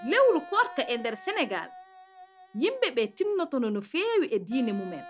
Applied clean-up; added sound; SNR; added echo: none; Wind instrument, woodwind instrument; 19 dB; none.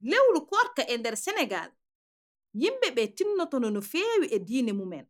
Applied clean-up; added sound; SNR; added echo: neural mask model Resemble Enhance denoiser.